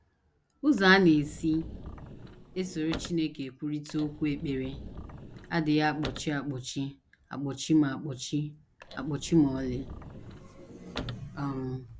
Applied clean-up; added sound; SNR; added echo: none; Sliding door / Slam / Wood; 13 dB; none.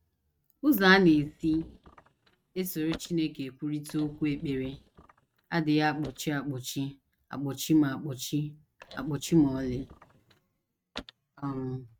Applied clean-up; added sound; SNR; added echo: neural mask model RNNoise.